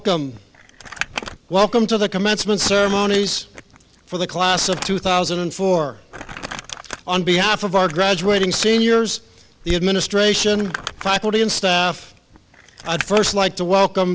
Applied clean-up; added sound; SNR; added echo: none; Crumpling, crinkling; 15 dB; none.